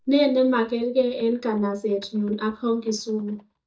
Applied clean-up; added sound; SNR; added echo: neural mask model DeepFilterNet 3.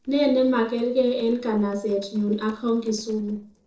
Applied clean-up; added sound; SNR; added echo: neural separator model SepFormer DNS4.